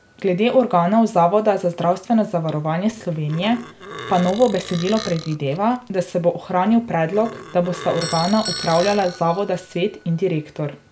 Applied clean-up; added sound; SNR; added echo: none; Doorbell + Burping, eructation; 16 dB; none.